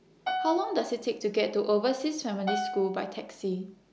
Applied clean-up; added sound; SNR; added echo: none; Piano; 7 dB; none.